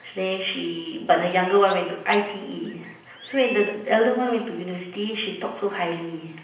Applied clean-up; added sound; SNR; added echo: none; Chirp, tweet; 16 dB; reverberation time 0.8 s.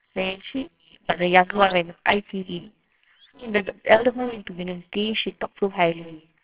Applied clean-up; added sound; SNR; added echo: neural separator model SepFormer WHAMR!.